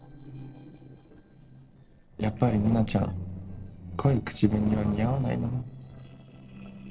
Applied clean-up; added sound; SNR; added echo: neural separator model SepFormer DNS4.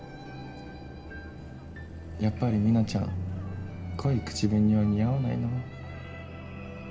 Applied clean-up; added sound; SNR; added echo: none; Car passing by; 10 dB; reverberation time 0.4 s.